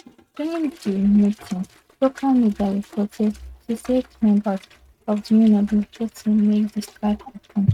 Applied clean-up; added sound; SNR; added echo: neural mask model RNNoise.